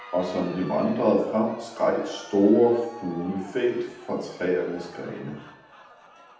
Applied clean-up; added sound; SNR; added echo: none; Crowd; 19 dB; reverberation time 0.8 s.